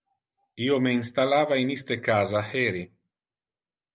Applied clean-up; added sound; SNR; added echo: none; none; none; none.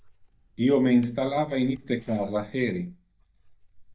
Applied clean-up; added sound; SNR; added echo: neural mask model DeepFilterNet 3.